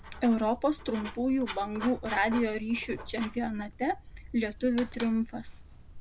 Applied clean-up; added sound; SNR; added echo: none; Writing; 13 dB; none.